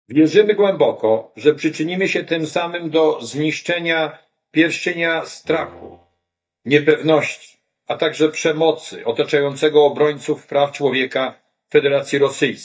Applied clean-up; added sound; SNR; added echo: neural mask model DeepFilterNet 3.